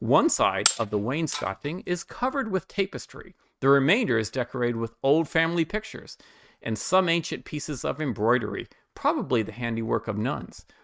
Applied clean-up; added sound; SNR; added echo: neural mask model RNNoise.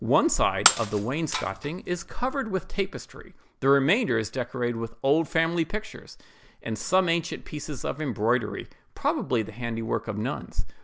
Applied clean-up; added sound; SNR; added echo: none; Shatter; 3 dB; none.